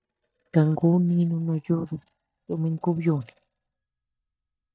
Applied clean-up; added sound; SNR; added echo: neural mask model DeepFilterNet 3.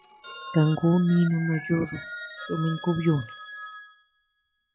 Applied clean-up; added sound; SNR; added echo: classical method log-MMSE.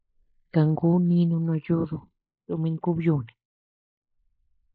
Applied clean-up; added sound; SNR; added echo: neural mask model Resemble Enhance denoiser.